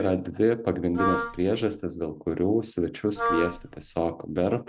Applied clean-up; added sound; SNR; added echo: none; Wind instrument, woodwind instrument; 4 dB; none.